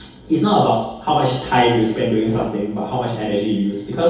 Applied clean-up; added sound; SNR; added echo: none; Brass instrument; 15 dB; reverberation time 2.2 s.